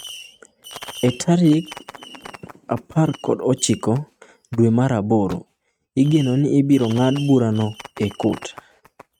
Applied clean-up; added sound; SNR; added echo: neural mask model RNNoise.